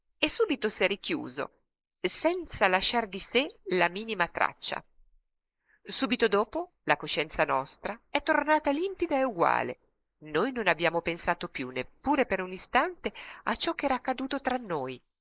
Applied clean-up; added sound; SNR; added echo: neural mask model Resemble Enhance denoiser.